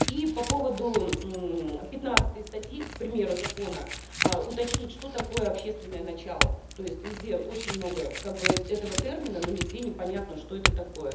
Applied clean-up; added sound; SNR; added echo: none; Chink, clink / Domestic sounds, home sounds; 0 dB; reverberation time 0.7 s.